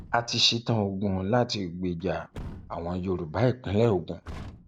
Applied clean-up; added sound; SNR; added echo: none; Truck; 18 dB; none.